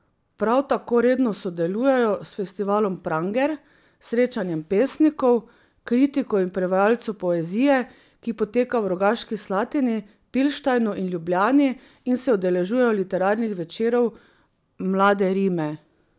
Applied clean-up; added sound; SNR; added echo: none; none; none; none.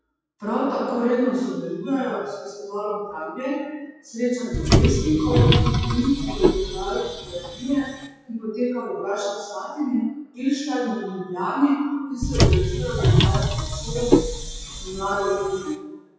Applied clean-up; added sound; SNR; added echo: classical method WPE with log-MMSE.